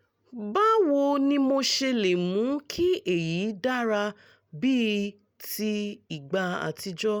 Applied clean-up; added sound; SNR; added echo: none; none; none; none.